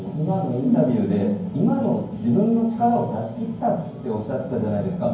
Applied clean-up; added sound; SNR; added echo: none; none; none; reverberation time 0.9 s.